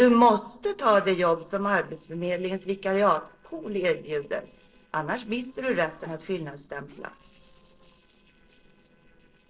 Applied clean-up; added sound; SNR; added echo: neural separator model SepFormer DNS4.